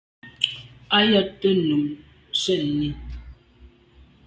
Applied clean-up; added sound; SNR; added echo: none; none; none; none.